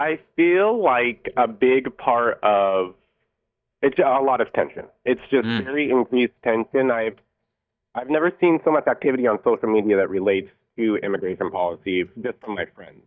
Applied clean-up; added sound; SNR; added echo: neural mask model DeepFilterNet 3.